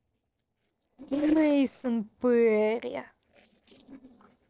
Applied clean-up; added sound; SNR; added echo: neural separator model SepFormer DNS4.